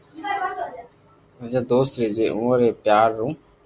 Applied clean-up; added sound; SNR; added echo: none; none; none; none.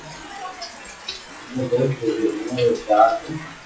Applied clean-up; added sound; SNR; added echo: classical method WPE with log-MMSE.